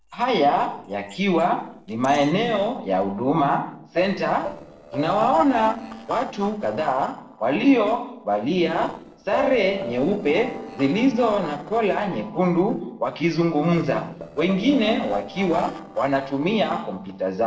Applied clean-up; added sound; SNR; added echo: neural separator model SepFormer DNS4.